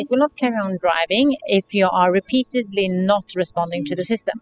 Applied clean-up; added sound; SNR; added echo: classical method spectral subtraction.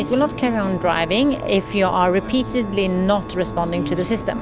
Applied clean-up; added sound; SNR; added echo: none; Organ + Engine; 12 dB; none.